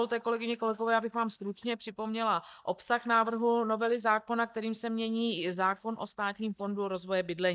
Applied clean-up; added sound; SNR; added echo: neural mask model DeepFilterNet 3.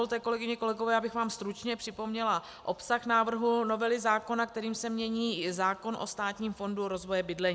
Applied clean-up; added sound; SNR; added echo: none; none; none; none.